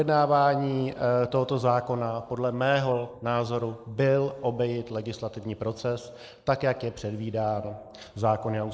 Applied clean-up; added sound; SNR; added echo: neural mask model Resemble Enhance denoiser.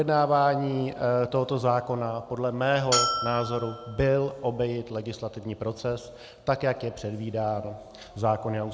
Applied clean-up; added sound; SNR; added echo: none; Bell; 3 dB; none.